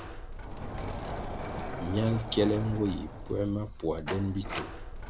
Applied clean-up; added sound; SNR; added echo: none; Sliding door; 6 dB; none.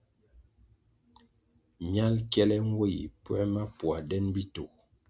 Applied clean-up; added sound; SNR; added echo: none; none; none; none.